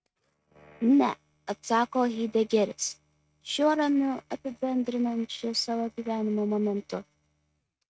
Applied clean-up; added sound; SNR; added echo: neural mask model RNNoise.